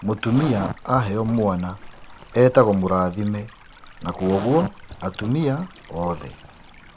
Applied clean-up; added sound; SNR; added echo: none; Zipper (clothing) + Stream; 15 dB; none.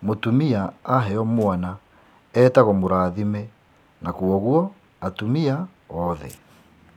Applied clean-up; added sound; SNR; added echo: none; none; none; none.